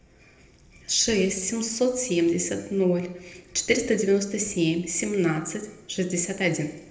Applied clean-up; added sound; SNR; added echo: none; none; none; reverberation time 0.7 s.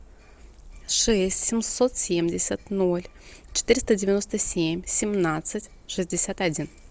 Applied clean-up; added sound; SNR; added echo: none; none; none; none.